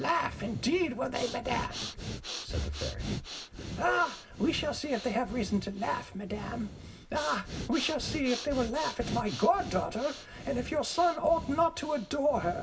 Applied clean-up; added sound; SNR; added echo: none; Breathing; 10 dB; reverberation time 0.4 s.